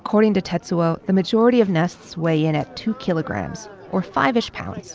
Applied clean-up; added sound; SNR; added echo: none; none; none; none.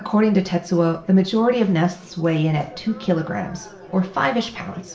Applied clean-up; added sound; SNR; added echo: none; none; none; reverberation time 0.4 s.